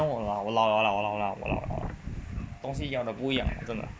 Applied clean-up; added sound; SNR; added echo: none; none; none; none.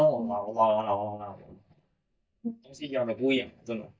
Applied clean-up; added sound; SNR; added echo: neural mask model DeepFilterNet 3.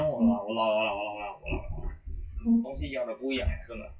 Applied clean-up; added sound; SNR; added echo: classical method WPE with log-MMSE.